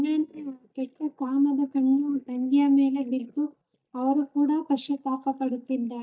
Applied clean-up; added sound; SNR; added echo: neural mask model DeepFilterNet 3.